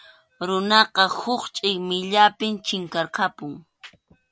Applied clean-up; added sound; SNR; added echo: none; none; none; none.